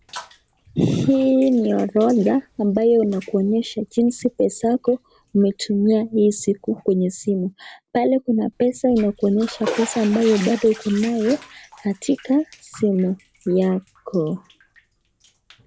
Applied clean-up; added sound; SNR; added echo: none; Bathtub (filling or washing); 19 dB; none.